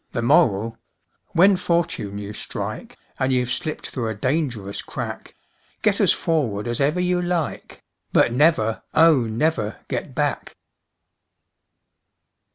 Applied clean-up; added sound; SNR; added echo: none; none; none; none.